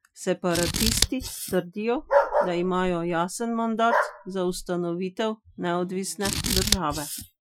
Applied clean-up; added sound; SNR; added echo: classical method Wiener filter.